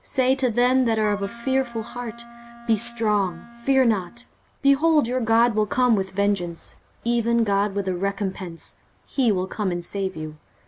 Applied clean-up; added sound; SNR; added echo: none; Wind instrument, woodwind instrument; 18 dB; none.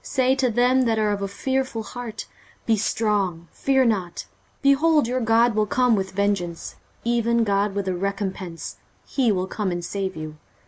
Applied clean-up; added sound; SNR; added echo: none; none; none; none.